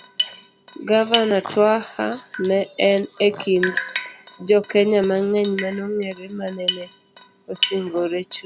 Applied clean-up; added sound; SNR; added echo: none; Drip; 10 dB; none.